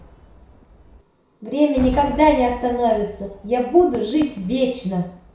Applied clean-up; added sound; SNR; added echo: none; Cheering / Fireworks; 16 dB; reverberation time 0.6 s.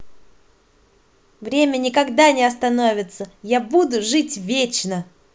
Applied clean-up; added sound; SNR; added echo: none; none; none; none.